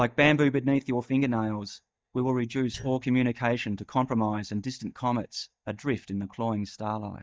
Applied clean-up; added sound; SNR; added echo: neural mask model DeepFilterNet 3.